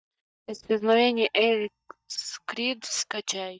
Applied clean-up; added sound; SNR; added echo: neural mask model DeepFilterNet 3.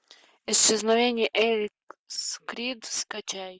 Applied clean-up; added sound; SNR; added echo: none; none; none; none.